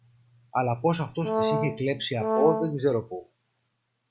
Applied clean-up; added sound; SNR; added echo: none; Brass instrument; 0 dB; none.